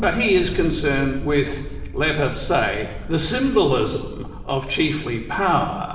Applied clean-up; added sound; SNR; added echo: none; Thunder; 10 dB; reverberation time 1.2 s.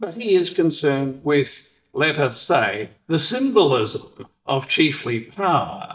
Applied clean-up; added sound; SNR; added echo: neural mask model DeepFilterNet 3.